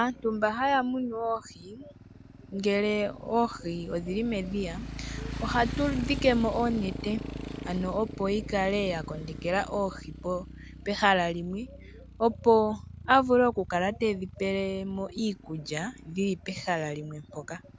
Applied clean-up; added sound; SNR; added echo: none; Motorcycle; 12 dB; none.